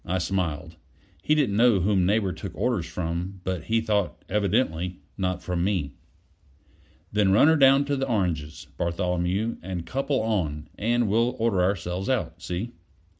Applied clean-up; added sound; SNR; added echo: none; none; none; none.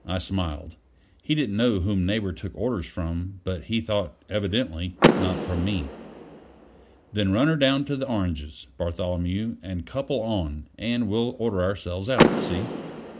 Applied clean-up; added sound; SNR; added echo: none; Door / Car; 4 dB; none.